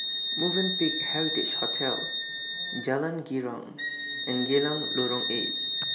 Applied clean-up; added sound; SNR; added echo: none; Wind instrument, woodwind instrument; -2 dB; none.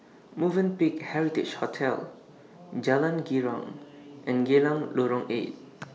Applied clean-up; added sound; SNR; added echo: none; none; none; none.